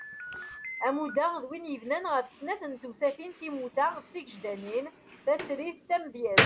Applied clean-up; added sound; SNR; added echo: none; Slam; 4 dB; none.